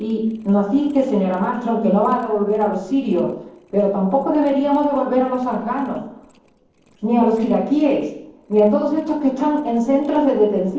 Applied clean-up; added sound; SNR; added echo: neural separator model SepFormer DNS4.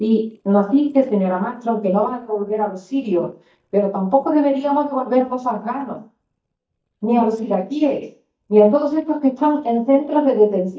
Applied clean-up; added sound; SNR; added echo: neural mask model DeepFilterNet 3.